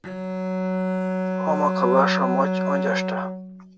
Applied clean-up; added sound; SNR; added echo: none; Bowed string instrument; -1 dB; none.